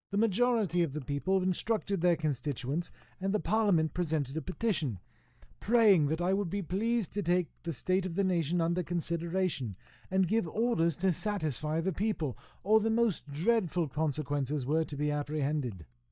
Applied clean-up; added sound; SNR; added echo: neural mask model DeepFilterNet 3.